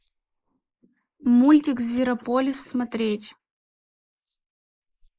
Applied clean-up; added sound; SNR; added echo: neural mask model Resemble Enhance denoiser.